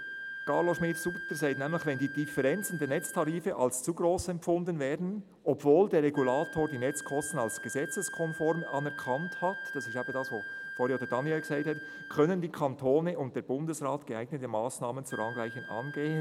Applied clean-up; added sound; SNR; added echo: none; Wind instrument, woodwind instrument; 12 dB; none.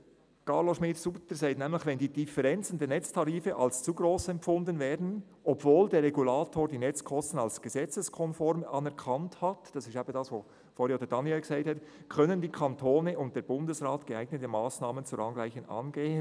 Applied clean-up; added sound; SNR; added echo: none; none; none; none.